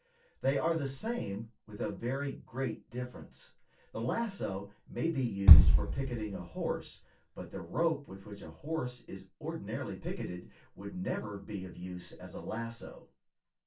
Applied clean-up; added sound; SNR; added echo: none; Bass drum; -4 dB; reverberation time 0.2 s.